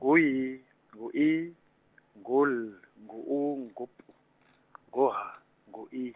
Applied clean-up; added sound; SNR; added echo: none; none; none; none.